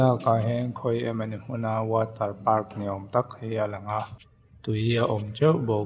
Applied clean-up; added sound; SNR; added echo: none; Tambourine; 19 dB; none.